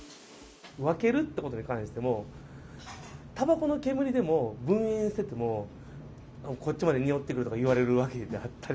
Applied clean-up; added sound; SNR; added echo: none; none; none; none.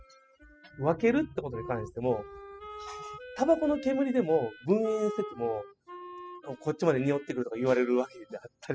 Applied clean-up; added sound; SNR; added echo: classical method spectral subtraction.